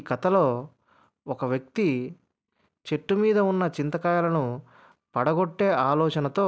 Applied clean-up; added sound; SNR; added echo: none; none; none; none.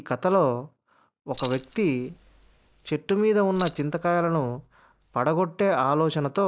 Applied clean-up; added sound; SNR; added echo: neural mask model DeepFilterNet 3.